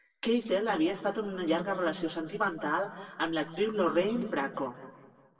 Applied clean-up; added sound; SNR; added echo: none; Tambourine; 19 dB; reverberation time 1.4 s.